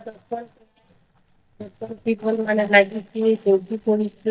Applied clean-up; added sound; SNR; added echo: neural mask model DeepFilterNet 3.